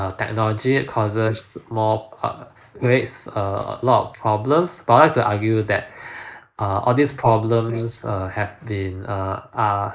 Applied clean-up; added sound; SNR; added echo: neural mask model Resemble Enhance denoiser.